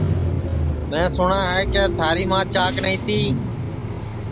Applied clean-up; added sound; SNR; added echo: none; Bus / Engine; 1 dB; none.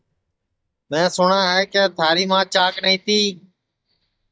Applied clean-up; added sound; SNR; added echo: neural mask model DeepFilterNet 3.